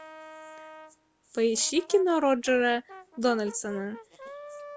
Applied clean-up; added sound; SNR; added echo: none; Brass instrument; 18 dB; none.